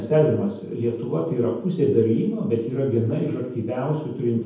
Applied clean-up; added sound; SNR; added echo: none; none; none; reverberation time 0.9 s.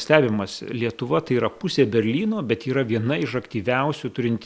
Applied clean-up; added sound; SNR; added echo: none; none; none; none.